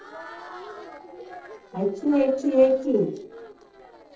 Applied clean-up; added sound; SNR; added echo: neural separator model SepFormer DNS4.